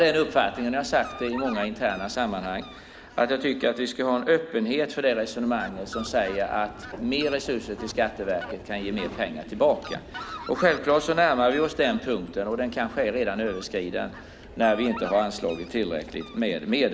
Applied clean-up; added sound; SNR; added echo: none; Fowl; 16 dB; none.